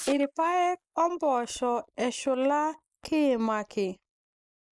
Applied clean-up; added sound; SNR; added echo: neural mask model Resemble Enhance denoiser.